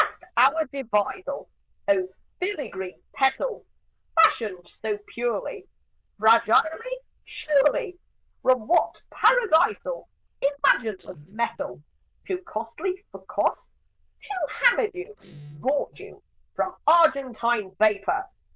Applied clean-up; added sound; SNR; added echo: neural diffusion model UNIVERSE++.